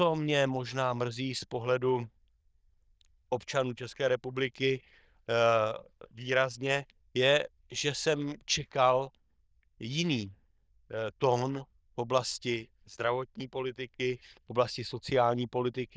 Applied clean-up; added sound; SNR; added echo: neural diffusion model UNIVERSE++.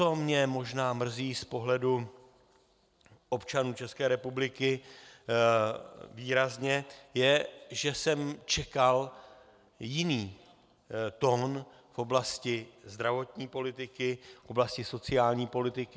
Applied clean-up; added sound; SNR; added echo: none; none; none; none.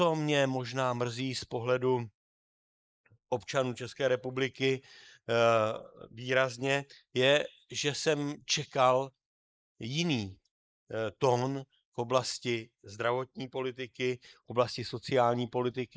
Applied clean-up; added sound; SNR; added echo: neural mask model Resemble Enhance denoiser.